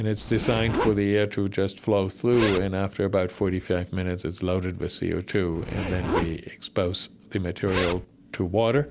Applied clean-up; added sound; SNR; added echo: none; Zipper (clothing); 9 dB; none.